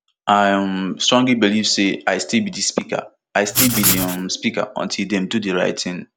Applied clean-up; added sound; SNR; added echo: none; Writing; 0 dB; none.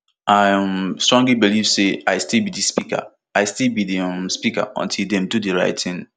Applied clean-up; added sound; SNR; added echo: none; none; none; none.